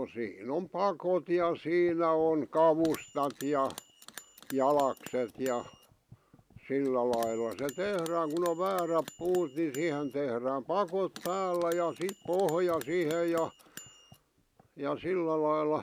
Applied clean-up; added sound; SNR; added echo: none; Bell; 20 dB; none.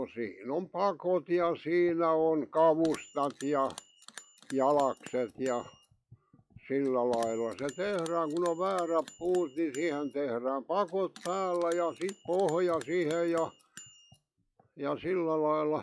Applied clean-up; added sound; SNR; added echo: classical method log-MMSE.